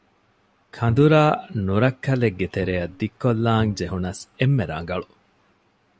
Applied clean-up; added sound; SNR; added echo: none; Bowed string instrument; 13 dB; none.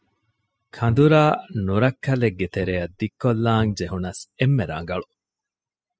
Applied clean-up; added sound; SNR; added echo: classical method spectral subtraction.